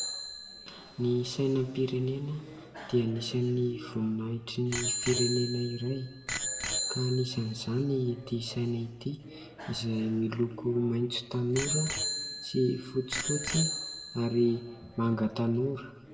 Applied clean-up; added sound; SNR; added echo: none; Bicycle bell; 7 dB; reverberation time 1.0 s.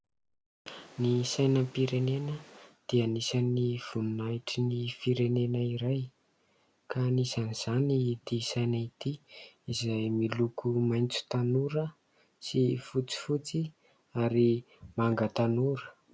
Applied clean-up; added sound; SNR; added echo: none; none; none; none.